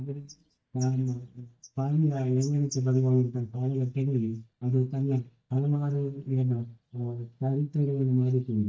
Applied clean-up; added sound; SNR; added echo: neural mask model DeepFilterNet 3.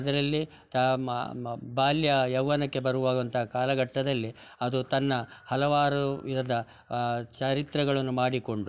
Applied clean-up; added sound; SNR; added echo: none; none; none; none.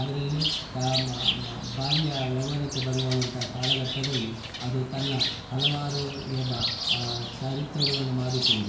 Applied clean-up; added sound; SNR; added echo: none; Bird; 1 dB; reverberation time 0.6 s.